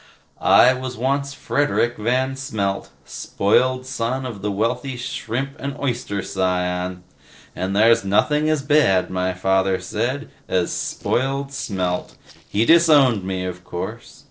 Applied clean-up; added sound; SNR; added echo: neural separator model SepFormer DNS4.